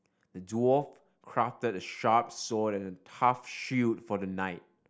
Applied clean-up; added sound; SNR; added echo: none; none; none; none.